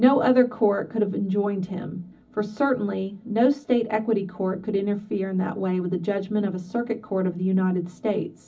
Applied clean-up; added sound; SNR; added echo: none; none; none; reverberation time 0.4 s.